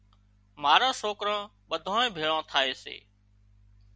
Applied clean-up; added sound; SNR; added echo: none; none; none; none.